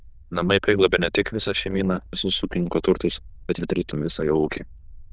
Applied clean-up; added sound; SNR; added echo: neural diffusion model UNIVERSE++.